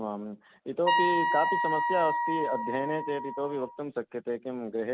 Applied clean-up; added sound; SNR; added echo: none; Wind instrument, woodwind instrument; -2 dB; none.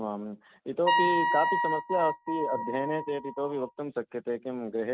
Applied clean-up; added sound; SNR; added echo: neural mask model RNNoise.